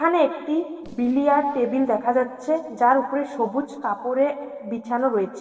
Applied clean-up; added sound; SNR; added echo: neural separator model SepFormer DNS4.